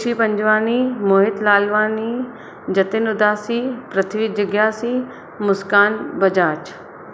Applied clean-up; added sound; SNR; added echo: none; none; none; none.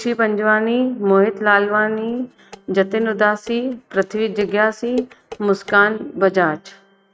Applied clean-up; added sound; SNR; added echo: neural mask model RNNoise.